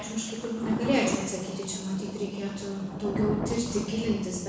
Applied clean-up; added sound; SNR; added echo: none; Thunder; 6 dB; reverberation time 1.0 s.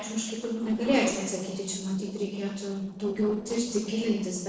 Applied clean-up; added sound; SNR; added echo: neural separator model SepFormer DNS4.